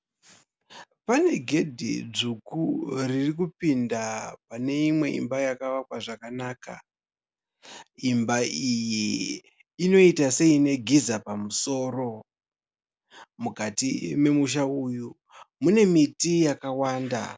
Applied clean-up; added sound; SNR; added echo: none; none; none; none.